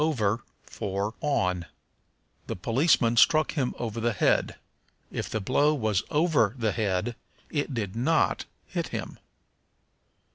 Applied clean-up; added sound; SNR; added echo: none; none; none; none.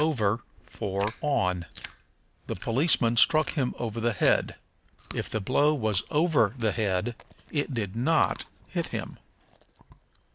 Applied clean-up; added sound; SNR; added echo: none; Chewing, mastication; 19 dB; none.